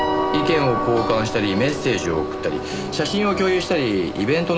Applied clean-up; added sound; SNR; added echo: none; Train + Piano; 5 dB; none.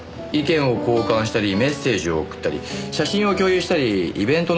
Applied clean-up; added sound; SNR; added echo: none; none; none; none.